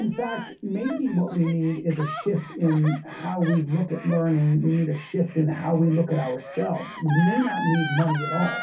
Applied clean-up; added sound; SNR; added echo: none; Gasp; 11 dB; reverberation time 0.3 s.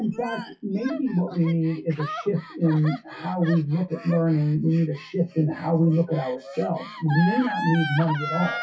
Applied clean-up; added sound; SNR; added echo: classical method WPE with log-MMSE.